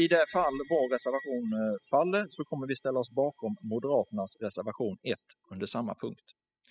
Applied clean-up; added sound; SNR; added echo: classical method spectral subtraction.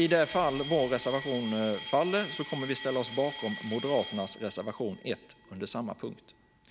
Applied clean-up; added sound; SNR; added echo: none; Alarm; 12 dB; none.